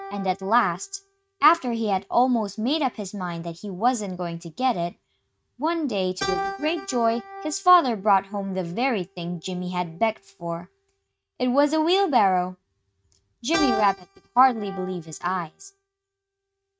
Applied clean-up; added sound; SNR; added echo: neural mask model RNNoise.